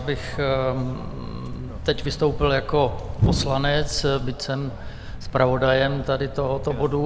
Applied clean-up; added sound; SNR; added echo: none; Thump, thud; 5 dB; none.